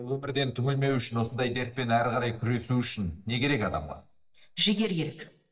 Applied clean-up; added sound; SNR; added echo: neural mask model DeepFilterNet 3.